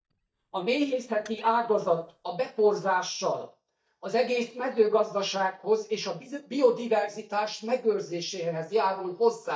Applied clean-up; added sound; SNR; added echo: neural mask model DeepFilterNet 3.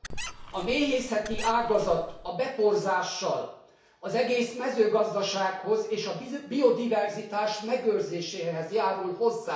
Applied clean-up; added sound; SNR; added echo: none; Squeak; 10 dB; reverberation time 0.6 s.